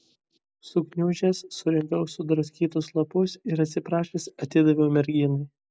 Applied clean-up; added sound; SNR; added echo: none; none; none; none.